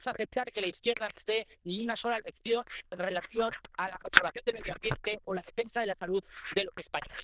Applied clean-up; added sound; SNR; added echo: neural diffusion model UNIVERSE++.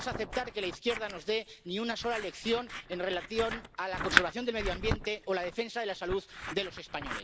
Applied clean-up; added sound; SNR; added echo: none; Scissors; 3 dB; none.